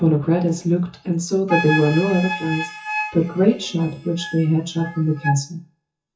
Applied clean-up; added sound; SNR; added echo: classical method WPE with log-MMSE.